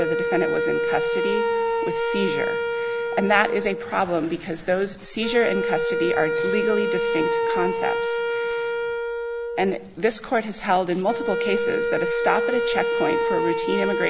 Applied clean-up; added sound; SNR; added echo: none; Wind instrument, woodwind instrument; -1 dB; none.